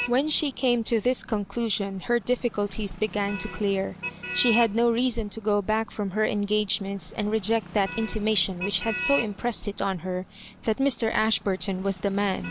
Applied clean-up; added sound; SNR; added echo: none; Motor vehicle (road); 12 dB; none.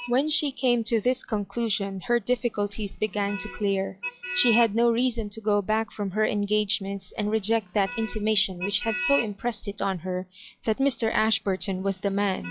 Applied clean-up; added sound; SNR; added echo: classical method log-MMSE.